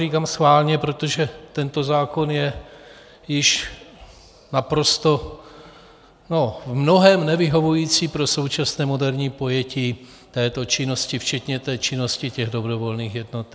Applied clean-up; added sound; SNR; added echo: none; none; none; none.